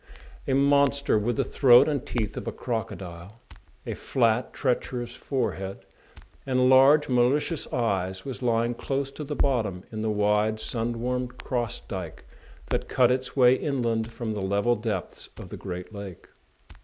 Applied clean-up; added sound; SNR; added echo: none; Crackle; 12 dB; none.